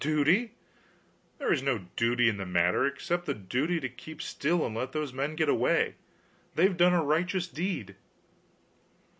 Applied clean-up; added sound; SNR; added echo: none; none; none; none.